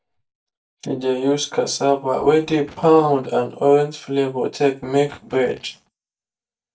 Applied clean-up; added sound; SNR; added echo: neural mask model DeepFilterNet 3.